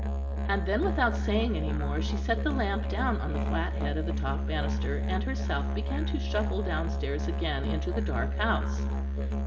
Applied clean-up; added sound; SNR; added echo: none; Musical instrument; -4 dB; reverberation time 1.3 s.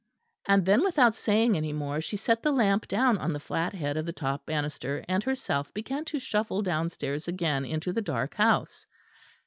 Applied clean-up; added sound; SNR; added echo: none; none; none; none.